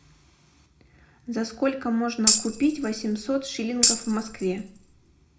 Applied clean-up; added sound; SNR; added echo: none; Tambourine; -1 dB; reverberation time 0.4 s.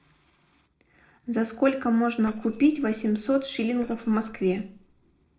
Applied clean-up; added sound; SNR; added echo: neural separator model SepFormer DNS4.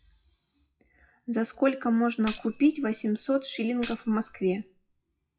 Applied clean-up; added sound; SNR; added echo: classical method WPE with log-MMSE.